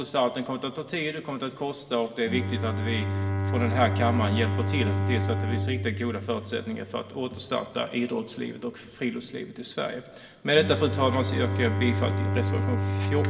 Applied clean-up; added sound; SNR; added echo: none; Bowed string instrument; 1 dB; reverberation time 1.8 s.